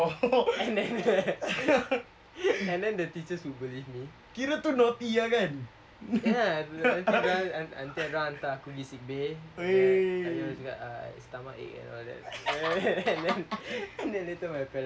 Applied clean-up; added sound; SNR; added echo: none; none; none; none.